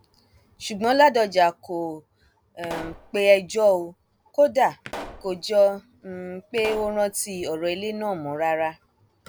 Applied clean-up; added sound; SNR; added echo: none; Explosion; 17 dB; none.